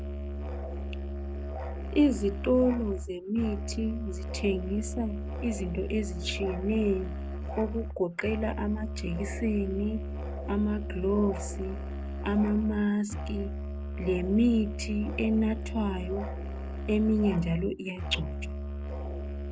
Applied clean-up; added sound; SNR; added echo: none; Musical instrument; 5 dB; none.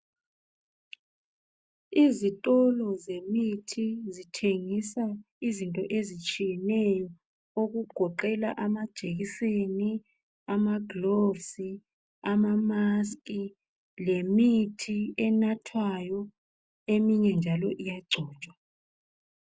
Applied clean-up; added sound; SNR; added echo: none; none; none; none.